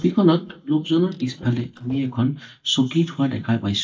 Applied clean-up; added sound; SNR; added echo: neural mask model DeepFilterNet 3.